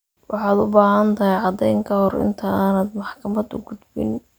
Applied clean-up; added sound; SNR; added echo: none; none; none; none.